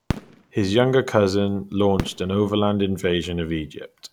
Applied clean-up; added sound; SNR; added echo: none; Fireworks; 13 dB; none.